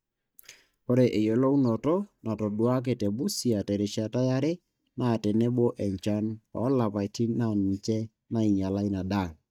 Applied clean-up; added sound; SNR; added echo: neural mask model DeepFilterNet 3.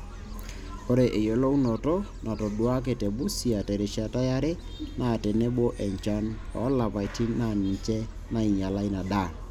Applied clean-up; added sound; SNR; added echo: none; Gull, seagull; 12 dB; none.